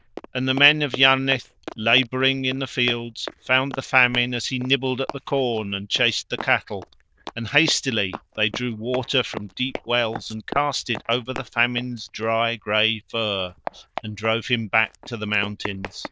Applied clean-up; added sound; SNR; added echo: neural diffusion model UNIVERSE++.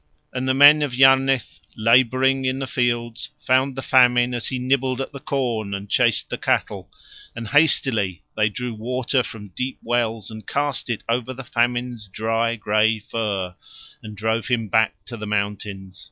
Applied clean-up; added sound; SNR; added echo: none; none; none; none.